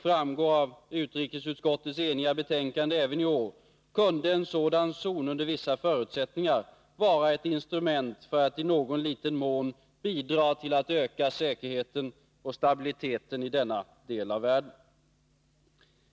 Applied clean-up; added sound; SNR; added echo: none; none; none; none.